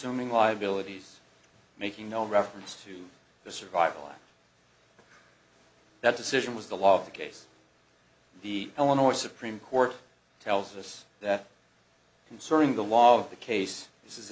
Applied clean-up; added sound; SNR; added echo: none; none; none; none.